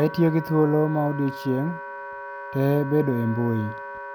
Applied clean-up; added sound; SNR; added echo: none; Wind instrument, woodwind instrument; 12 dB; none.